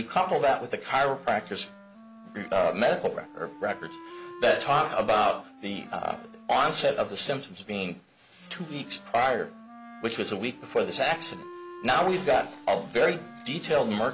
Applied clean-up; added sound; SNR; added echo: none; Wind instrument, woodwind instrument; 19 dB; none.